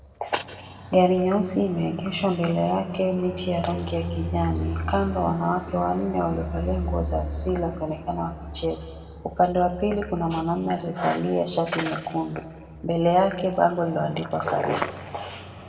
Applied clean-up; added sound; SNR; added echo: none; Fixed-wing aircraft, airplane; 10 dB; reverberation time 1.6 s.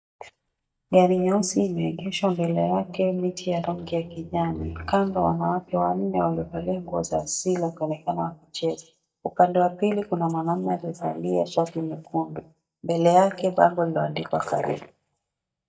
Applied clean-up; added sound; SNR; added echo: neural mask model DeepFilterNet 3.